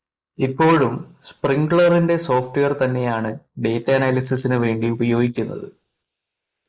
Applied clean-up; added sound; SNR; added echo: neural mask model Resemble Enhance denoiser.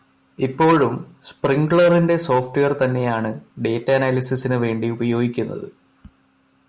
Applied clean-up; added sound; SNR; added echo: none; none; none; none.